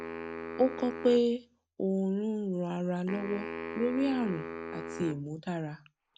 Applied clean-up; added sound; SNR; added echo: none; Wind instrument, woodwind instrument; 10 dB; none.